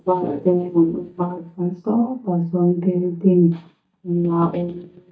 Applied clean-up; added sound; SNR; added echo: neural mask model DeepFilterNet 3.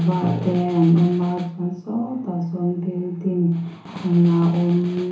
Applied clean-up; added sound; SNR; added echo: none; Snare drum; 19 dB; reverberation time 0.8 s.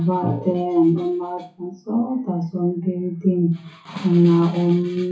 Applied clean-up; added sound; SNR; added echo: classical method WPE with log-MMSE.